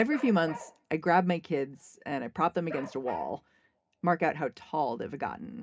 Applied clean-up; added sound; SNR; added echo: none; Bark; 15 dB; reverberation time 0.3 s.